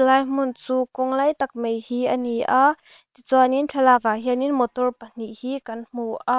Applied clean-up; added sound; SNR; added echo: neural separator model SepFormer WHAM!.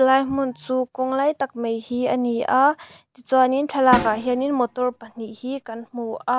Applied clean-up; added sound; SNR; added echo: none; Snare drum; 9 dB; none.